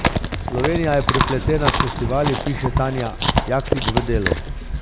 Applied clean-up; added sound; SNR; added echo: none; Chewing, mastication; -1 dB; none.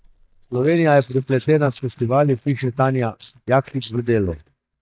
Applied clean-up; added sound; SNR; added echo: neural mask model DeepFilterNet 3.